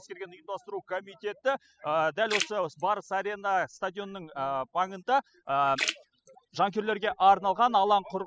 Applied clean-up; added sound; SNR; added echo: classical method spectral subtraction.